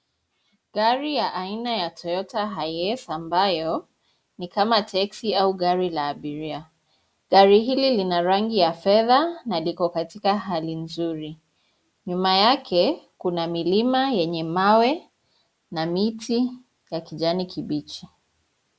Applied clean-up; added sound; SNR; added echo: none; none; none; none.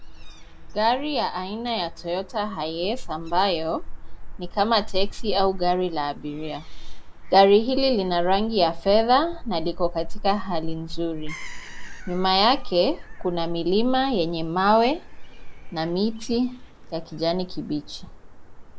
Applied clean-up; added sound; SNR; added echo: none; Gull, seagull / Fowl; 6 dB; none.